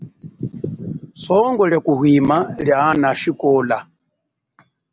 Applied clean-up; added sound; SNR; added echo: none; none; none; none.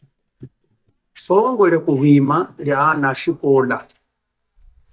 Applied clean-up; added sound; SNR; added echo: neural mask model DeepFilterNet 3.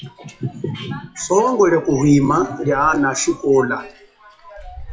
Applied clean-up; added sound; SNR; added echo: classical method WPE with log-MMSE.